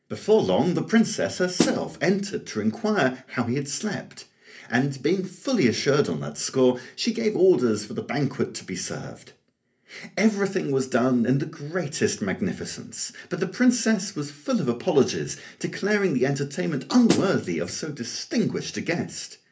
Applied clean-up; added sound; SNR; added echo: none; Snare drum; 2 dB; reverberation time 0.3 s.